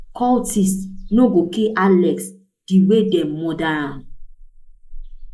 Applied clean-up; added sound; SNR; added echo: neural mask model Resemble Enhance denoiser.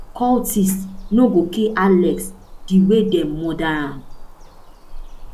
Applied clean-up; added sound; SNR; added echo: none; Bird vocalization, bird call, bird song; 15 dB; none.